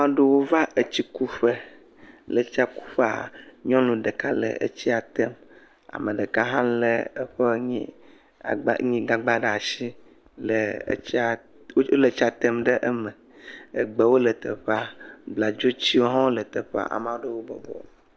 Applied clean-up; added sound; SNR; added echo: none; none; none; none.